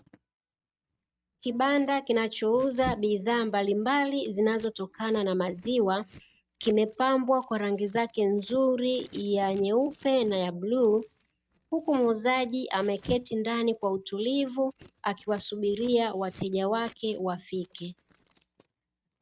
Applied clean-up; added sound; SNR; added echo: neural mask model RNNoise.